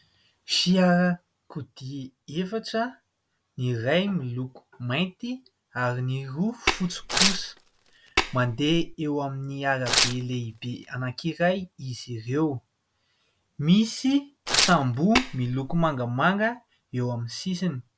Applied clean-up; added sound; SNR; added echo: none; Tearing + Tap; 1 dB; none.